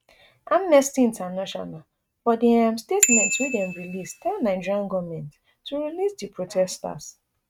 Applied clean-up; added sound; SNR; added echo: neural mask model RNNoise.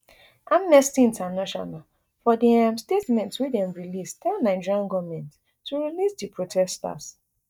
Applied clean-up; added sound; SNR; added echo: neural mask model DeepFilterNet 3.